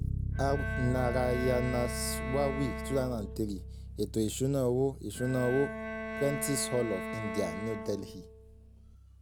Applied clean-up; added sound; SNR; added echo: none; Bass guitar + Bowed string instrument; 4 dB; none.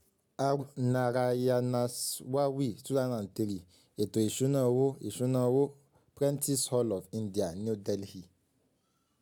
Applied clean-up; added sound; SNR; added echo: none; none; none; none.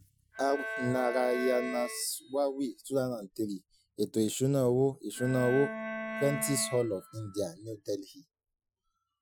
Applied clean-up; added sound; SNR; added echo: classical method Wiener filter.